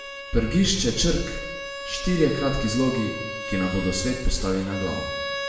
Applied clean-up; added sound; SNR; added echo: none; Bowed string instrument; 9 dB; reverberation time 0.9 s.